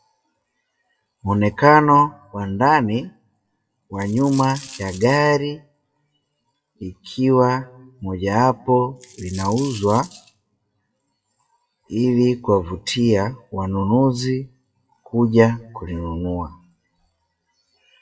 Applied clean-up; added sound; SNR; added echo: classical method WPE with log-MMSE.